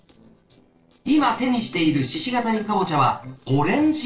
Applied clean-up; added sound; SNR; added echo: neural separator model SepFormer DNS4.